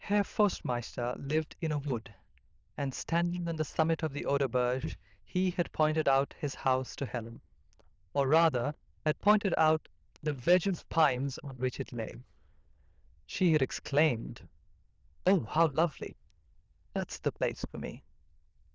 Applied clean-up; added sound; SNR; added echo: neural diffusion model UNIVERSE++.